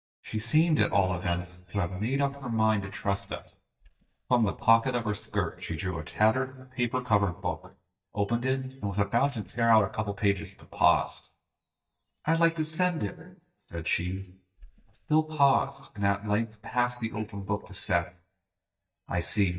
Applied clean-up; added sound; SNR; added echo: neural mask model DeepFilterNet 3.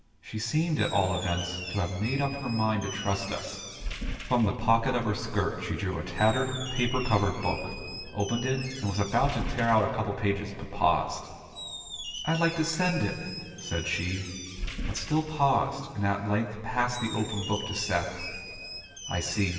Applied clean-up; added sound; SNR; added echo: none; Squeak; 11 dB; reverberation time 2.6 s.